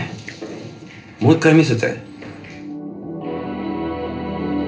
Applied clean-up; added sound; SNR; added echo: none; none; none; reverberation time 0.3 s.